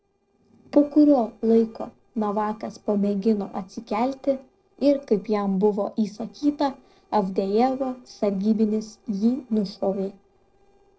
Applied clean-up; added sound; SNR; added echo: neural separator model SepFormer DNS4.